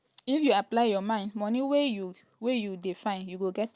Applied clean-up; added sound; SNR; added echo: none; none; none; none.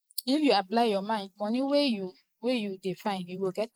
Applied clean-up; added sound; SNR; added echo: neural mask model Resemble Enhance denoiser.